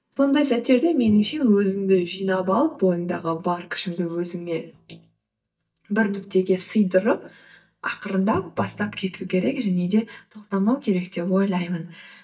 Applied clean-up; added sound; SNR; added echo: neural mask model DeepFilterNet 3.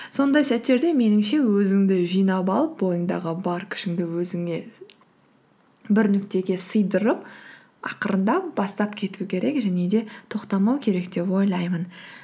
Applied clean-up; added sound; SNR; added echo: none; none; none; none.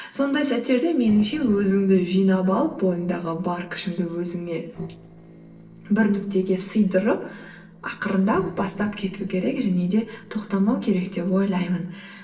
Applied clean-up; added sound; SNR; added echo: neural separator model SepFormer DNS4.